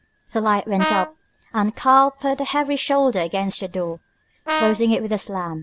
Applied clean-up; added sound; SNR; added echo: none; Brass instrument; 5 dB; none.